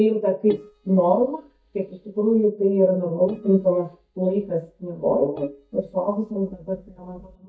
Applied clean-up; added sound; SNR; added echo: neural mask model DeepFilterNet 3.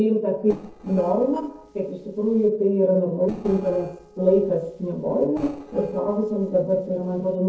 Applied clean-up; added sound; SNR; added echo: neural separator model SepFormer DNS4.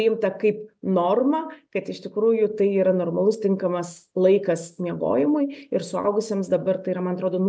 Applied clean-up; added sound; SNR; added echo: none; none; none; none.